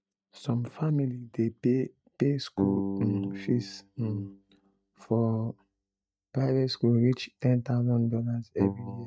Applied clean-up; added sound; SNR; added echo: neural mask model DeepFilterNet 3.